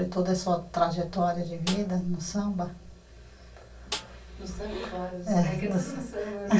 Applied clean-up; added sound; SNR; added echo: none; Snare drum; 13 dB; reverberation time 0.2 s.